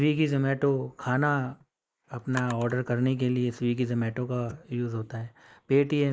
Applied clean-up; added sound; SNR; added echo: neural mask model Resemble Enhance denoiser.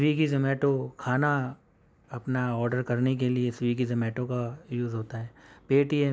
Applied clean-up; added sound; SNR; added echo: none; none; none; none.